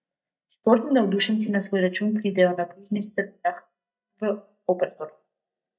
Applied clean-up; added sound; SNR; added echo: neural mask model DeepFilterNet 3.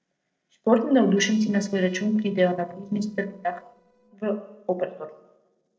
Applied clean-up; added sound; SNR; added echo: neural separator model SepFormer DNS4.